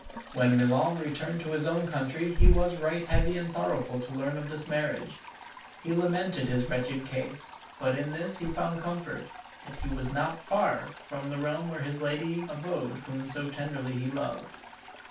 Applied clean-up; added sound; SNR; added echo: none; Toilet flush; 18 dB; reverberation time 0.2 s.